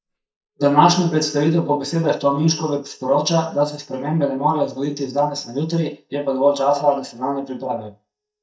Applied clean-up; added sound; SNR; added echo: neural mask model DeepFilterNet 3.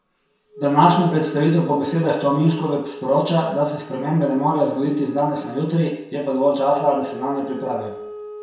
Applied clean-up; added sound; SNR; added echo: none; Wind instrument, woodwind instrument; 16 dB; reverberation time 0.7 s.